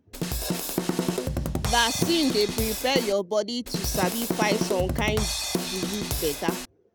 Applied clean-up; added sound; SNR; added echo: none; Drum kit; 0 dB; none.